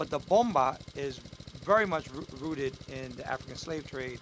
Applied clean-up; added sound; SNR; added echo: none; Engine; 16 dB; none.